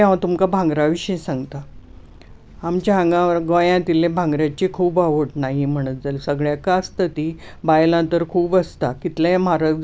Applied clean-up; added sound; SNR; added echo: none; none; none; none.